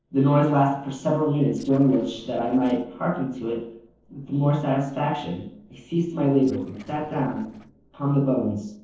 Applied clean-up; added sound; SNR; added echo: neural separator model SepFormer DNS4.